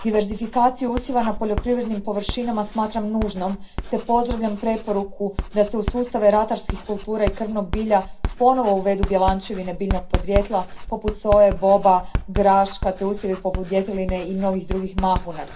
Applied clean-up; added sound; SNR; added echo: none; Writing; 8 dB; reverberation time 0.3 s.